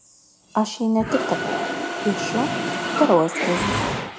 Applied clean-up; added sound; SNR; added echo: none; Mechanisms; 2 dB; reverberation time 0.6 s.